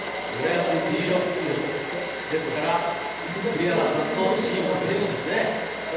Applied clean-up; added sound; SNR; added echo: none; Domestic sounds, home sounds; 8 dB; reverberation time 1.1 s.